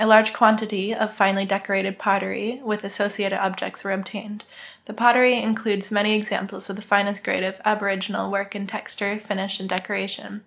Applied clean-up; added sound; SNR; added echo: none; none; none; none.